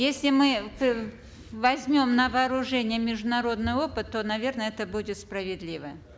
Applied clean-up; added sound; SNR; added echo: none; none; none; none.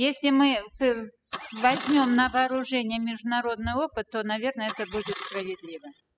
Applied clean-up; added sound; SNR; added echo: classical method spectral subtraction.